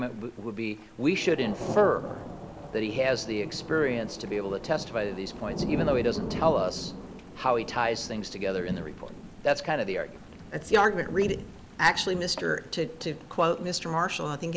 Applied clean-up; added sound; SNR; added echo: none; Thunder / Rain; 10 dB; none.